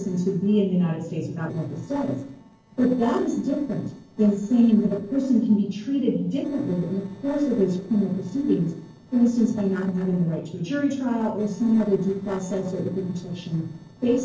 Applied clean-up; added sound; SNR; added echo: neural separator model SepFormer DNS4.